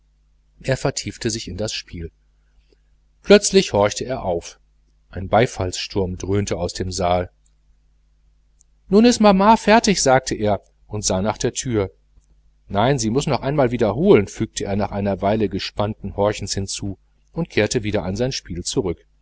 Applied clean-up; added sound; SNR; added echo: none; none; none; none.